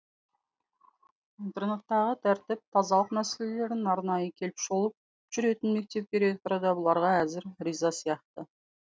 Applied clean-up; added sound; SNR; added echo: none; none; none; none.